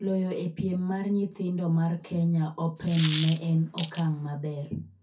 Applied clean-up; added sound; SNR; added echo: none; Coin (dropping); 3 dB; reverberation time 0.3 s.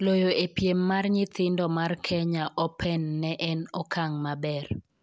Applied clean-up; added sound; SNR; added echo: none; none; none; none.